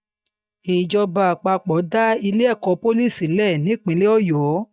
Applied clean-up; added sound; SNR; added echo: neural mask model DeepFilterNet 3.